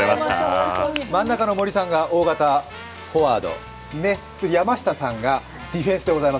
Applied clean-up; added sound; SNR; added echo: none; none; none; none.